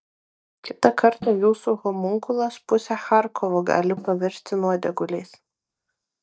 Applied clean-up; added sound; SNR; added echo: neural mask model DeepFilterNet 3.